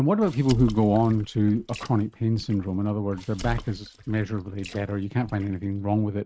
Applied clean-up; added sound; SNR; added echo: neural mask model RNNoise.